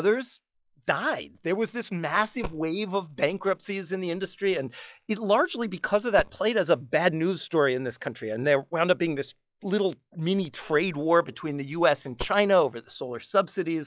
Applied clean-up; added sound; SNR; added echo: classical method log-MMSE.